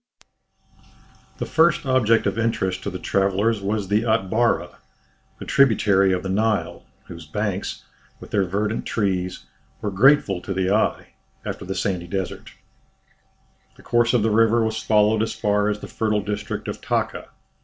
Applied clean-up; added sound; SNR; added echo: none; none; none; none.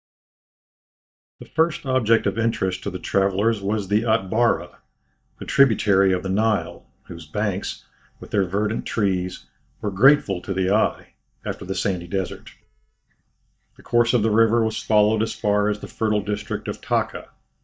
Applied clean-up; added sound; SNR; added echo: neural mask model DeepFilterNet 3.